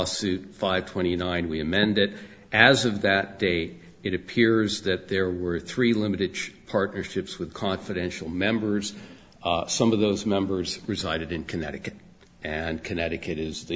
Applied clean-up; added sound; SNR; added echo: none; none; none; none.